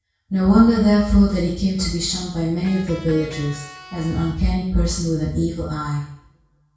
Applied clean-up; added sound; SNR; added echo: none; Electric guitar; 19 dB; reverberation time 0.6 s.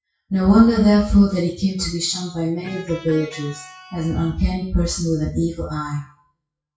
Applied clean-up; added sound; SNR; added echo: classical method WPE with log-MMSE.